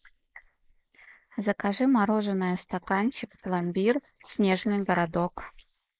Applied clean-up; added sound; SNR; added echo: neural mask model Resemble Enhance denoiser.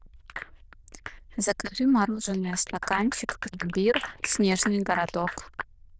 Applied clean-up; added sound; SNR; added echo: neural diffusion model UNIVERSE++.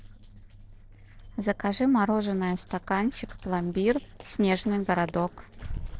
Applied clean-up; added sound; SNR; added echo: neural separator model SepFormer DNS4.